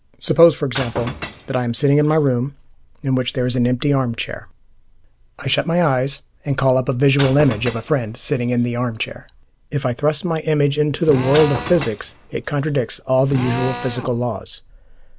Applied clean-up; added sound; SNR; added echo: none; Shatter / Crushing + Drill; 12 dB; none.